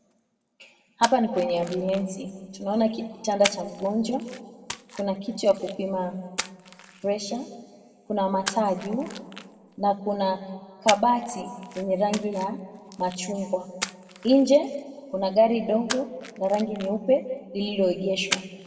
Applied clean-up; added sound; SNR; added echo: none; Splash, splatter; 13 dB; reverberation time 1.5 s.